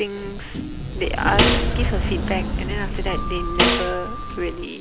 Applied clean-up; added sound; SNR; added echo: none; Sliding door + Snare drum; -5 dB; none.